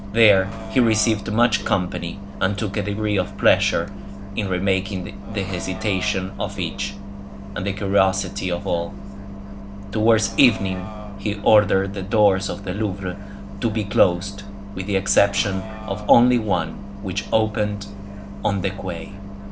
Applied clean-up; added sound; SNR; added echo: none; Bus; 10 dB; none.